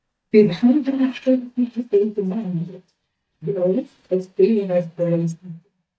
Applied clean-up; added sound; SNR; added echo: neural mask model DeepFilterNet 3.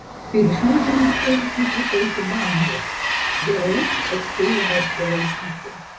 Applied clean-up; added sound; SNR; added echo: none; Train; 2 dB; reverberation time 0.4 s.